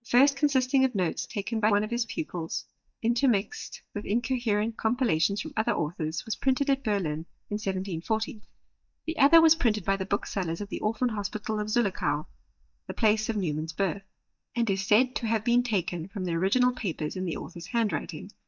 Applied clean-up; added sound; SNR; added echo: neural mask model DeepFilterNet 3.